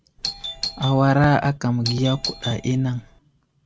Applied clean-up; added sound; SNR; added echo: none; Doorbell; 10 dB; none.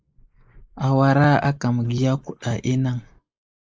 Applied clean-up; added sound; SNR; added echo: neural mask model Resemble Enhance denoiser.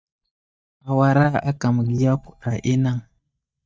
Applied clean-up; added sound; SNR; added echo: neural mask model DeepFilterNet 3.